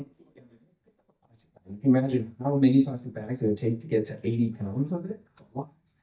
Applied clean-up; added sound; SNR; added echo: neural mask model DeepFilterNet 3.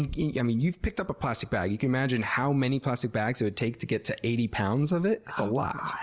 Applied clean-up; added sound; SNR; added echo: none; none; none; none.